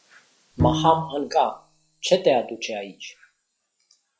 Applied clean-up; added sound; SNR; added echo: classical method log-MMSE.